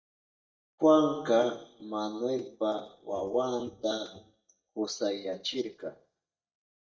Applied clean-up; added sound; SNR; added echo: neural mask model DeepFilterNet 3.